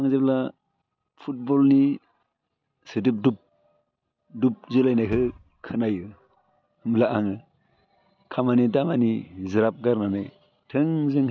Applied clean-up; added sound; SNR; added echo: none; Bass drum; 19 dB; none.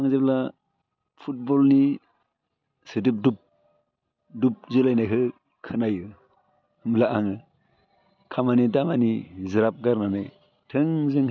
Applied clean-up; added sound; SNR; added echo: none; none; none; none.